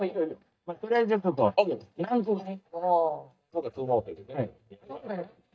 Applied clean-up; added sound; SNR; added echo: neural mask model DeepFilterNet 3.